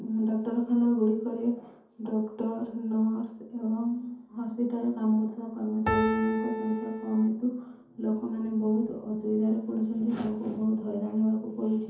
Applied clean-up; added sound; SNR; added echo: none; Piano; 2 dB; reverberation time 0.5 s.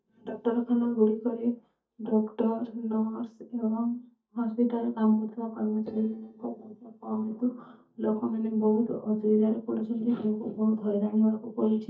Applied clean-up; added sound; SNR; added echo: neural mask model DeepFilterNet 3.